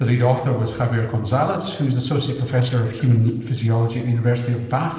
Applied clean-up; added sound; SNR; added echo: neural separator model SepFormer DNS4.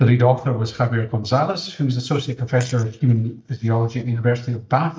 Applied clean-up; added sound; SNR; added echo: neural mask model DeepFilterNet 3.